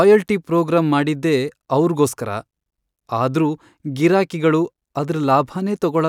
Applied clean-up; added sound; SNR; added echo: none; none; none; none.